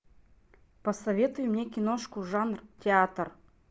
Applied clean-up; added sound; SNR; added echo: none; none; none; none.